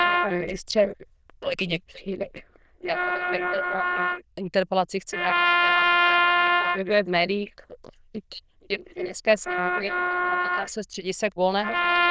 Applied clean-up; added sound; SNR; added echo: neural diffusion model UNIVERSE++.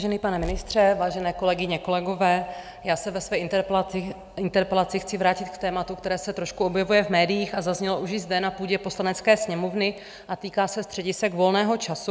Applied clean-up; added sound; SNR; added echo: none; none; none; none.